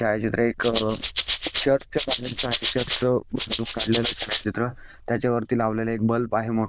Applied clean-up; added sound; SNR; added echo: neural diffusion model UNIVERSE++.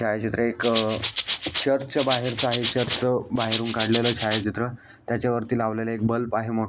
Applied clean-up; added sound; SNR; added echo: none; Rattle (instrument); 5 dB; none.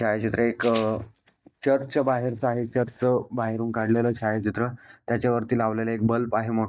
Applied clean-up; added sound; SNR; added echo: neural mask model DeepFilterNet 3.